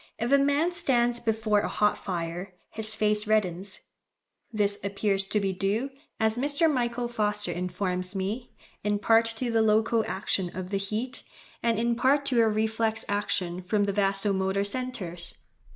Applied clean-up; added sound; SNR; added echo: neural mask model Resemble Enhance denoiser.